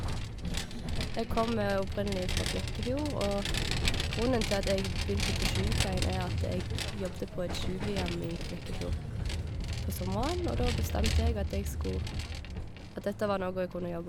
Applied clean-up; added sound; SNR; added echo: none; Vehicle; -3 dB; none.